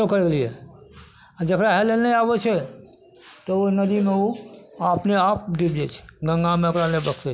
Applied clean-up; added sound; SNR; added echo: none; none; none; none.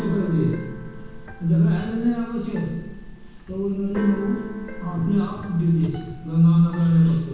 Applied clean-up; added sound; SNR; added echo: none; Keyboard (musical); 14 dB; reverberation time 1.2 s.